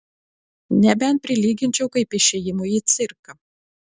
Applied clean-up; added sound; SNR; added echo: none; none; none; none.